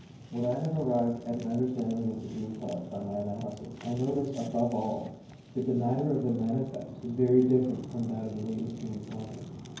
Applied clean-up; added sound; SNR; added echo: none; Fire; 15 dB; reverberation time 0.9 s.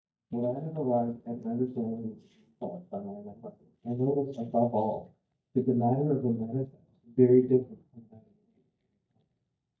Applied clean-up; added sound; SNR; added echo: neural mask model DeepFilterNet 3.